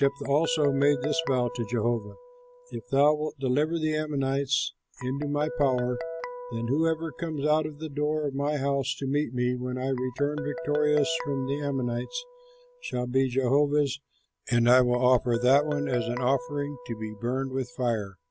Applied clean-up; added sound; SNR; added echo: none; Guitar; 13 dB; none.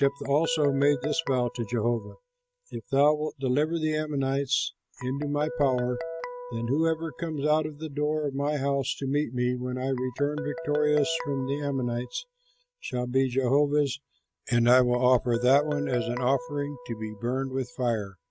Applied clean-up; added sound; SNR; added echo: neural mask model RNNoise.